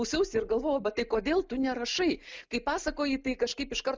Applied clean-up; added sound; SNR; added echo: none; none; none; none.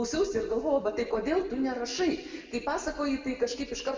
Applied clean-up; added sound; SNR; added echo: none; none; none; reverberation time 1.5 s.